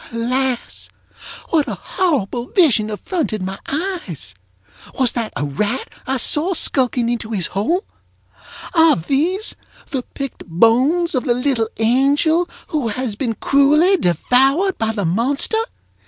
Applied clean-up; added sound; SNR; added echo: none; none; none; none.